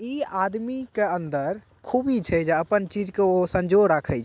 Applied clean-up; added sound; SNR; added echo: none; none; none; none.